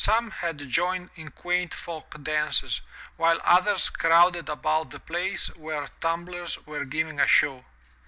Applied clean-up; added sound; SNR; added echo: none; none; none; none.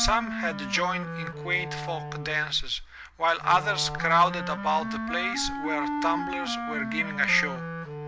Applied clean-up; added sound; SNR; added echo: none; Wind instrument, woodwind instrument; 5 dB; none.